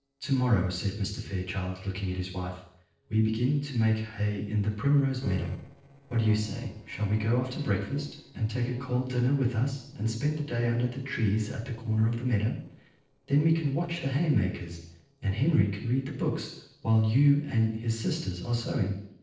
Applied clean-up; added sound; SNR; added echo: neural separator model SepFormer DNS4.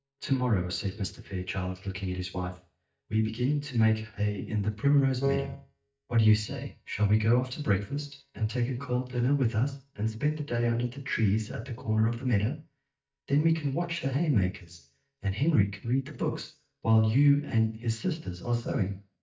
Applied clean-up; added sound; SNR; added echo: neural mask model DeepFilterNet 3.